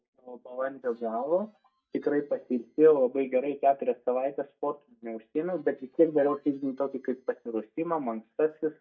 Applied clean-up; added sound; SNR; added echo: neural mask model DeepFilterNet 3.